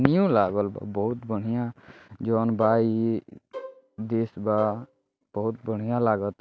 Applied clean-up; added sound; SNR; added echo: none; Bowed string instrument; 16 dB; none.